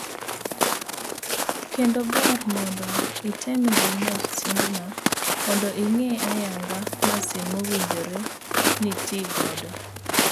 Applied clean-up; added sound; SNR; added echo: none; Walk, footsteps; -1 dB; none.